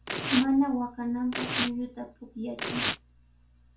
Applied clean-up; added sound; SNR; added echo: none; Tearing; 5 dB; reverberation time 0.2 s.